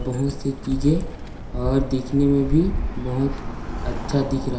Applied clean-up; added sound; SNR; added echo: none; Bird; 4 dB; reverberation time 0.7 s.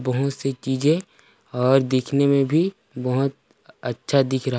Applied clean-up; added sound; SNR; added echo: none; none; none; none.